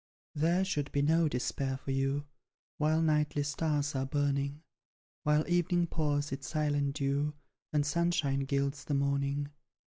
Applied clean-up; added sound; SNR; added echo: none; none; none; none.